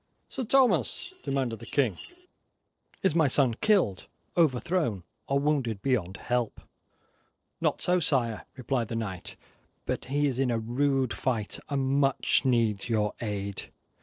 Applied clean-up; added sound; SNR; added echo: neural separator model SepFormer DNS4.